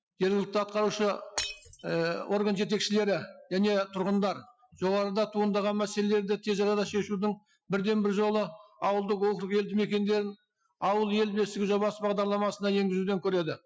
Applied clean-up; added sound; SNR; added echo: classical method Wiener filter.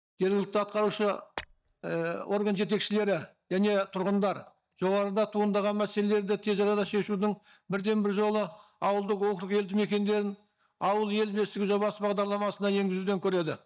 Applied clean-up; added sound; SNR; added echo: neural mask model DeepFilterNet 3.